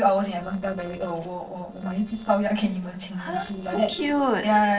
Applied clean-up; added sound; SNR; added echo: neural separator model SepFormer DNS4.